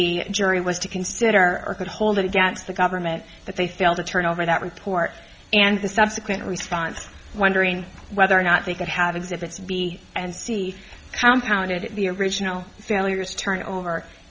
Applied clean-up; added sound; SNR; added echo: none; none; none; none.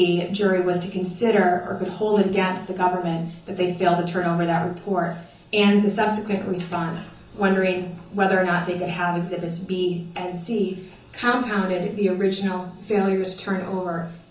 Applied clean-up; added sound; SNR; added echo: none; none; none; reverberation time 0.8 s.